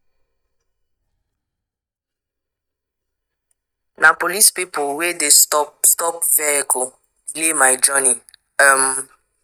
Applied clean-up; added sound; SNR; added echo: neural mask model DeepFilterNet 3.